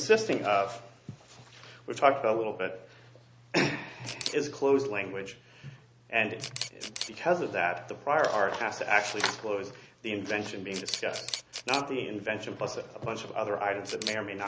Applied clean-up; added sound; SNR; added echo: none; Camera; 14 dB; none.